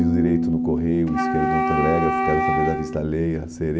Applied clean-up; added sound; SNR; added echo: none; Wind instrument, woodwind instrument + Piano; -1 dB; none.